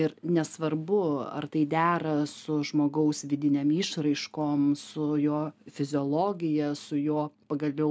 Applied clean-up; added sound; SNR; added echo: none; none; none; none.